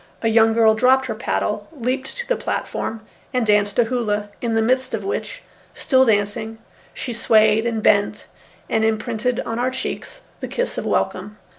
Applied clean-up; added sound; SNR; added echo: none; none; none; none.